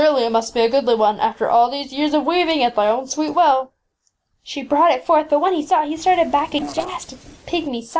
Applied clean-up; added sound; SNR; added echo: neural separator model SepFormer DNS4.